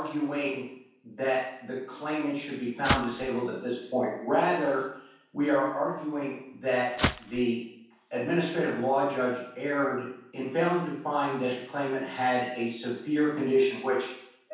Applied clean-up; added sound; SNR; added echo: none; Walk, footsteps; 1 dB; reverberation time 0.7 s.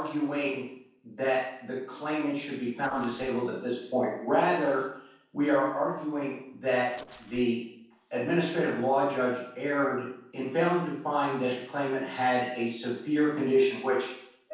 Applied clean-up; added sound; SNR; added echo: neural separator model SepFormer DNS4.